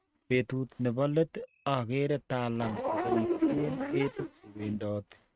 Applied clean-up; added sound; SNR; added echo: neural mask model RNNoise.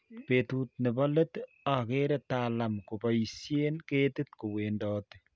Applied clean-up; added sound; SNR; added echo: none; none; none; none.